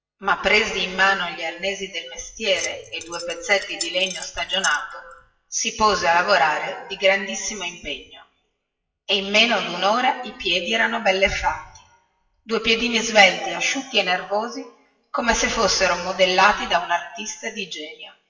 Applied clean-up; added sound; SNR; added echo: classical method WPE with log-MMSE.